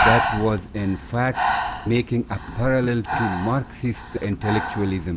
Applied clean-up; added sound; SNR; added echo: none; Breathing; 3 dB; none.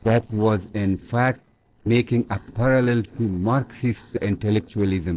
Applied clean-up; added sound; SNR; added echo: neural separator model SepFormer DNS4.